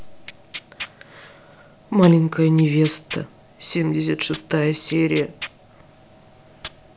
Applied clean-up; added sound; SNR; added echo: none; Tearing; 17 dB; none.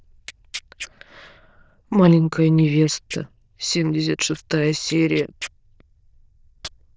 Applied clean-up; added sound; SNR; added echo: neural diffusion model UNIVERSE++.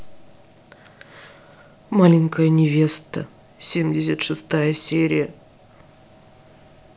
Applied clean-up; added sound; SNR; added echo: none; none; none; none.